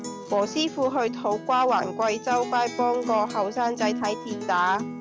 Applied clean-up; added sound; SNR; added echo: none; Acoustic guitar; 9 dB; none.